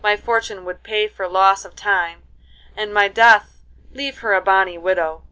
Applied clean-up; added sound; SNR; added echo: none; none; none; none.